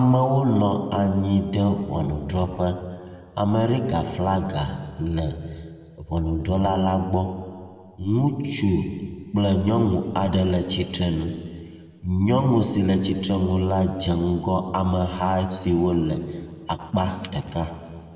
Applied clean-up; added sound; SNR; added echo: none; none; none; reverberation time 2.0 s.